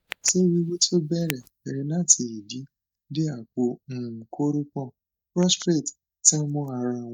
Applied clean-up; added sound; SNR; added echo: neural mask model DeepFilterNet 3.